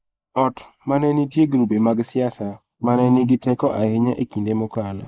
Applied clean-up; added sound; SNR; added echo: neural mask model Resemble Enhance denoiser.